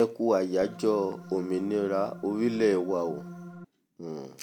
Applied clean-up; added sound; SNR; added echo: none; Organ; 15 dB; none.